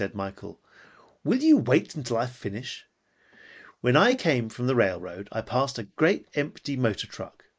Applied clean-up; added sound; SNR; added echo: neural mask model Resemble Enhance denoiser.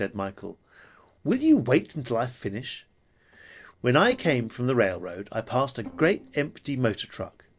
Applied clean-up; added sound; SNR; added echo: neural separator model SepFormer DNS4.